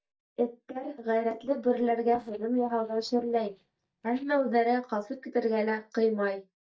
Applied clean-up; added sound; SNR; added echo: neural mask model DeepFilterNet 3.